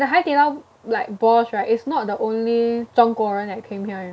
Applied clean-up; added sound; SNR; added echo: none; none; none; none.